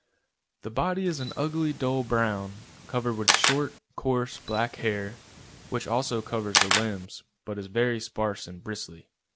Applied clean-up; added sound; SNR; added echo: none; Camera; 1 dB; none.